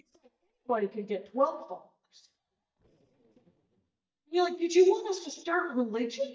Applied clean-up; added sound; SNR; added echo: neural mask model DeepFilterNet 3.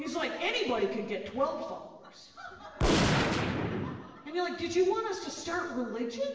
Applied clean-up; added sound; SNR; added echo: none; Gunshot, gunfire; 1 dB; reverberation time 1.1 s.